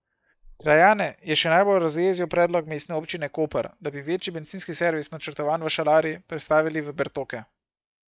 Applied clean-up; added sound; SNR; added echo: neural mask model Resemble Enhance denoiser.